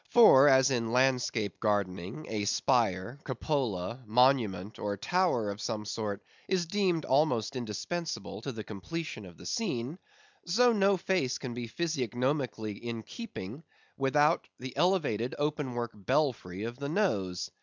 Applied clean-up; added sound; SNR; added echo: none; none; none; none.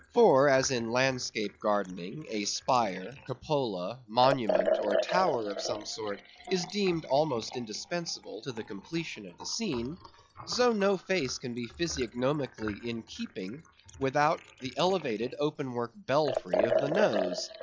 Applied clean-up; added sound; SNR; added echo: classical method log-MMSE.